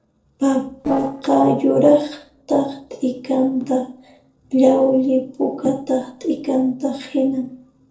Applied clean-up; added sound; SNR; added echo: neural separator model SepFormer DNS4.